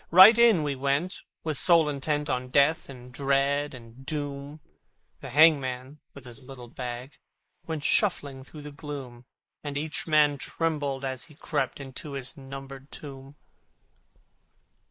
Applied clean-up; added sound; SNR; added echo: neural mask model Resemble Enhance denoiser.